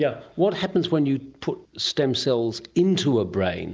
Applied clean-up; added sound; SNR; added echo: none; none; none; none.